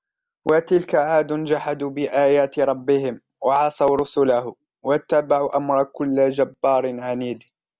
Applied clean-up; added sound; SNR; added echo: none; none; none; none.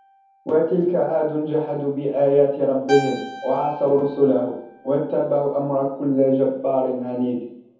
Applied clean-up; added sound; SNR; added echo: none; Keyboard (musical); 18 dB; reverberation time 0.7 s.